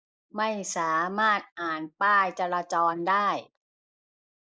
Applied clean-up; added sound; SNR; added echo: neural mask model Resemble Enhance denoiser.